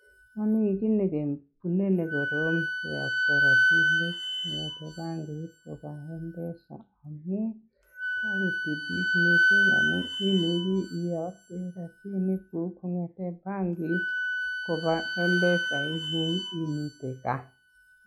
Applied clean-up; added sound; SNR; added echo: classical method log-MMSE.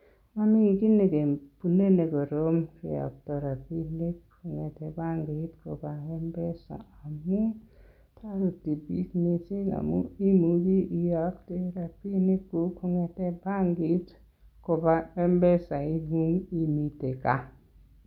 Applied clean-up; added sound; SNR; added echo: none; none; none; none.